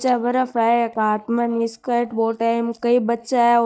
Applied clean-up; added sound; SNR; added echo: neural mask model DeepFilterNet 3.